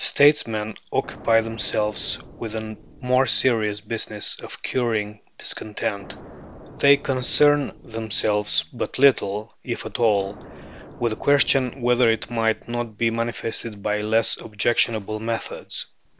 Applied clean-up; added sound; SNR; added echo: none; Explosion; 19 dB; none.